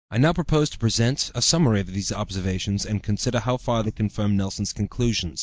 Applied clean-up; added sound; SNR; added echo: neural mask model DeepFilterNet 3.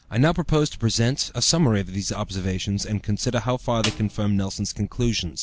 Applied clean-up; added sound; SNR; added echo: none; Snare drum; 13 dB; none.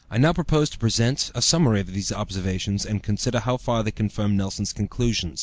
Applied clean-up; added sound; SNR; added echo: none; none; none; none.